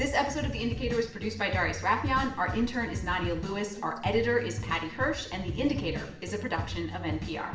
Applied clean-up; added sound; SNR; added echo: none; none; none; reverberation time 0.8 s.